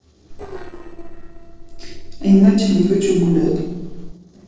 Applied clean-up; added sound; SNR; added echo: neural separator model SepFormer DNS4.